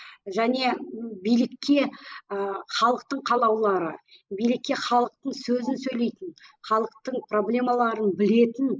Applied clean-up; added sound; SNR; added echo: neural mask model Resemble Enhance denoiser.